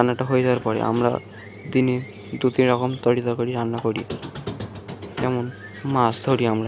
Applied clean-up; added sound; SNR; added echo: none; Squeak; 14 dB; none.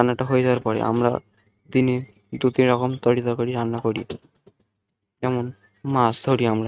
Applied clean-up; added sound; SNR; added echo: neural mask model RNNoise.